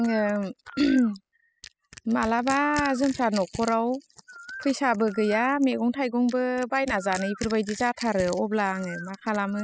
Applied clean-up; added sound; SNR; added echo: classical method spectral subtraction.